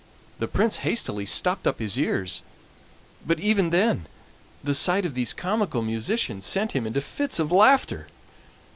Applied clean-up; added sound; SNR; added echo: none; none; none; none.